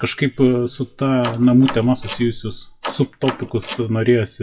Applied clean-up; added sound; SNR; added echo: classical method WPE with log-MMSE.